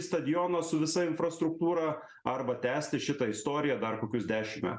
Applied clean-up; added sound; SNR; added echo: none; none; none; none.